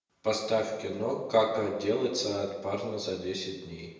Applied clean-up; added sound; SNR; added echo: none; none; none; reverberation time 0.9 s.